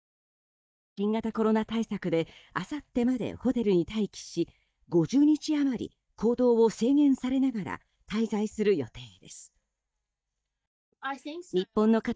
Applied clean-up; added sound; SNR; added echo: neural mask model DeepFilterNet 3.